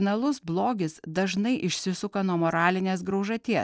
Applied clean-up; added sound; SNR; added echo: none; none; none; none.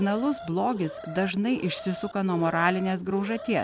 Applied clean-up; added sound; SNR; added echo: none; Alarm; 13 dB; none.